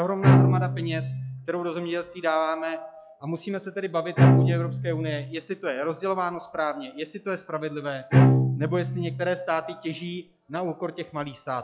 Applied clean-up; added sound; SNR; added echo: classical method log-MMSE.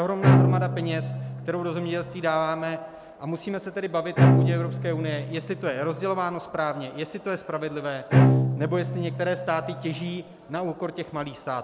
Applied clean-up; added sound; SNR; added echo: none; Bowed string instrument; -4 dB; none.